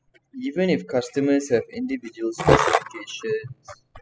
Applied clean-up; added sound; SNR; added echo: classical method spectral subtraction.